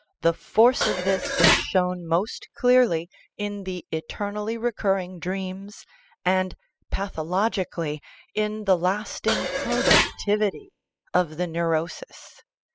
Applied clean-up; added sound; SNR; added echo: classical method spectral subtraction.